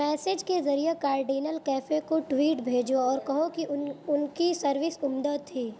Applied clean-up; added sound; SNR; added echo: none; none; none; none.